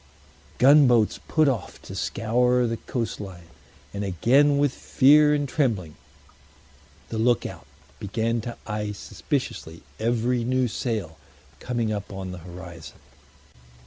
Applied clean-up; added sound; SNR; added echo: none; none; none; none.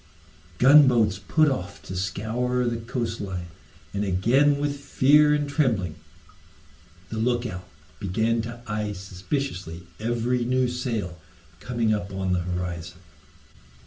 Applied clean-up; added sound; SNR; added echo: none; none; none; reverberation time 0.3 s.